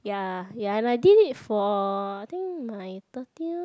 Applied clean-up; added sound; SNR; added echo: none; none; none; none.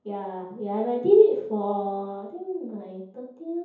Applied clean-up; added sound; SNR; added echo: none; none; none; reverberation time 0.7 s.